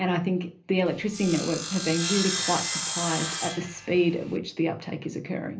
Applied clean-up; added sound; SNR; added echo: none; Sawing; 4 dB; reverberation time 0.3 s.